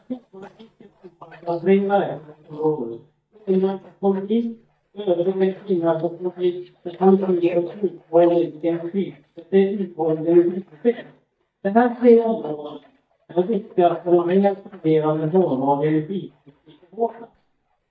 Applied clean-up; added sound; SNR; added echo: neural mask model DeepFilterNet 3.